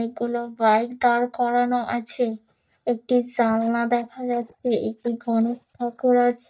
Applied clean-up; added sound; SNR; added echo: neural mask model DeepFilterNet 3.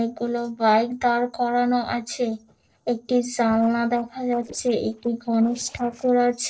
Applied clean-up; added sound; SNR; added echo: neural separator model SepFormer DNS4.